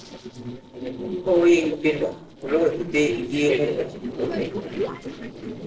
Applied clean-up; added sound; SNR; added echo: neural separator model SepFormer DNS4.